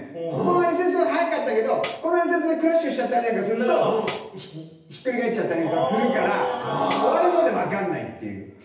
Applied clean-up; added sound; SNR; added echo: none; Tambourine; 19 dB; reverberation time 0.9 s.